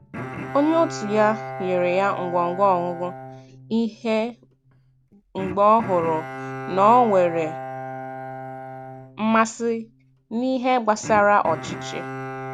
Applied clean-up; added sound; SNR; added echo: none; Bowed string instrument; 12 dB; none.